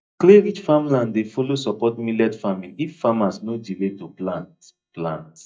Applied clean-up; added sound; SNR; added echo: neural mask model DeepFilterNet 3.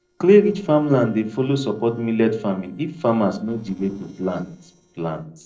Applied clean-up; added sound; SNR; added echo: neural separator model SepFormer DNS4.